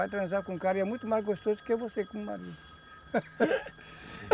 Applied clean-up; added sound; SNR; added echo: none; Telephone; 18 dB; none.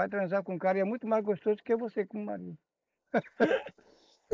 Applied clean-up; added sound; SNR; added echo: neural mask model Resemble Enhance denoiser.